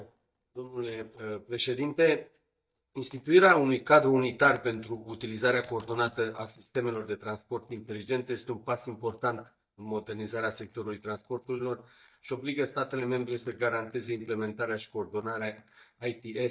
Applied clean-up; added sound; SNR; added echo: neural mask model DeepFilterNet 3.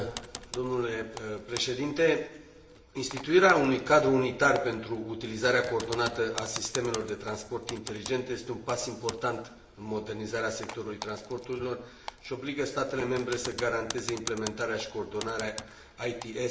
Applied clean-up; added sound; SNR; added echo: none; Typing; 15 dB; reverberation time 1.0 s.